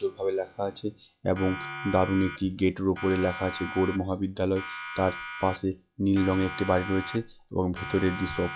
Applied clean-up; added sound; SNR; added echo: classical method log-MMSE.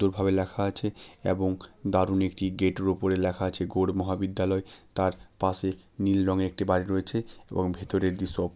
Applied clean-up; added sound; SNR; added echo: none; none; none; none.